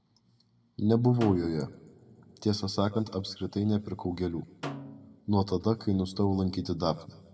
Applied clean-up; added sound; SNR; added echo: none; Snare drum; 16 dB; reverberation time 1.4 s.